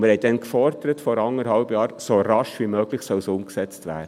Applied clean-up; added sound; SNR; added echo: none; none; none; none.